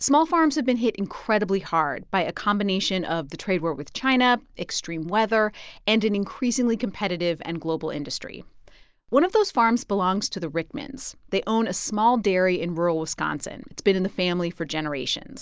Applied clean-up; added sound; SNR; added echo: none; none; none; none.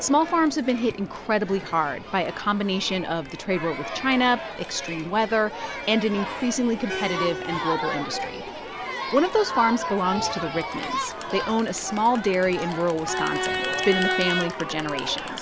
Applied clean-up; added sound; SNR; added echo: none; Crowd; 6 dB; none.